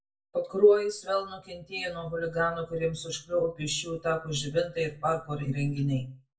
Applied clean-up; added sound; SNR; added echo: none; none; none; reverberation time 0.2 s.